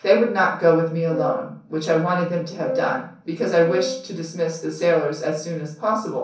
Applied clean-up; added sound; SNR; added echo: none; Wind instrument, woodwind instrument; 7 dB; reverberation time 0.6 s.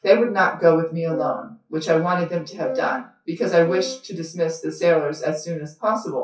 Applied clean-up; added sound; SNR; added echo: classical method WPE with log-MMSE.